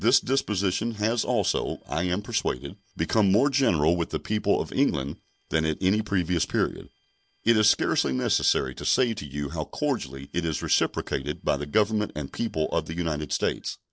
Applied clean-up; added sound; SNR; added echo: neural separator model SepFormer DNS4.